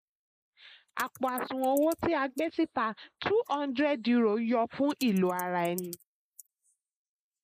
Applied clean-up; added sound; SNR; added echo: neural mask model Resemble Enhance denoiser.